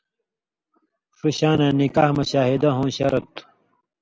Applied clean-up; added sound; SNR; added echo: none; none; none; none.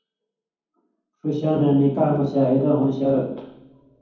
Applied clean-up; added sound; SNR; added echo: none; none; none; reverberation time 1.2 s.